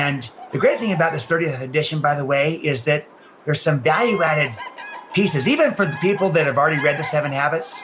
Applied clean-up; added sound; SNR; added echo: none; Bird vocalization, bird call, bird song; 15 dB; none.